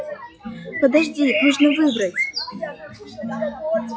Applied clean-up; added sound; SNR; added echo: classical method log-MMSE.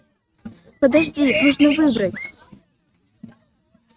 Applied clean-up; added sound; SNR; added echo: neural mask model RNNoise.